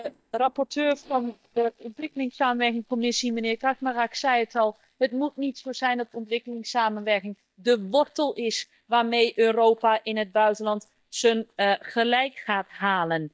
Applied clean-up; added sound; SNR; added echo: neural mask model DeepFilterNet 3.